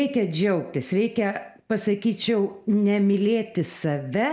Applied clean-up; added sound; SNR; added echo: none; none; none; none.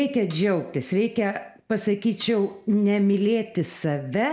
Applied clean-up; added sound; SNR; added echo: none; Cutlery, silverware; 15 dB; none.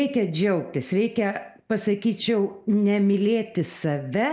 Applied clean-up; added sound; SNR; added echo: neural mask model Resemble Enhance denoiser.